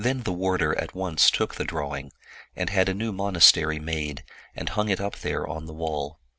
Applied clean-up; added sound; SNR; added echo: none; none; none; none.